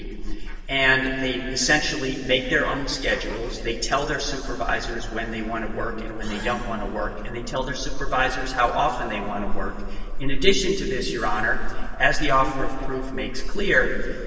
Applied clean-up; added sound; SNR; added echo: neural separator model SepFormer DNS4.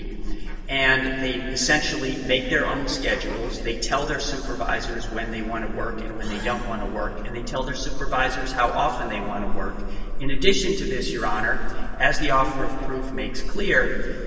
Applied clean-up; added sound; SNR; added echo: none; Dog; 16 dB; reverberation time 2.6 s.